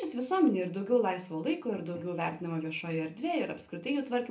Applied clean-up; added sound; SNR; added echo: none; none; none; reverberation time 0.3 s.